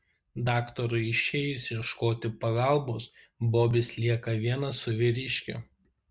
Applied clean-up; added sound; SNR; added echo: none; none; none; none.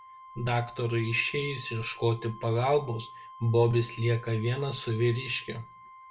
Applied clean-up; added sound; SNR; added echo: none; Wind instrument, woodwind instrument; 18 dB; reverberation time 0.2 s.